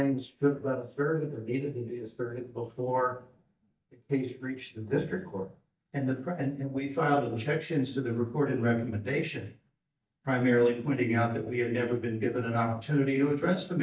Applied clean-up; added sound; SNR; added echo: neural mask model DeepFilterNet 3.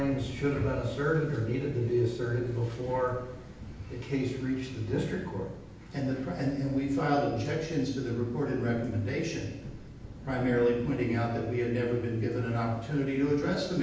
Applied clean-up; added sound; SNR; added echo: none; Thunder; 17 dB; reverberation time 0.9 s.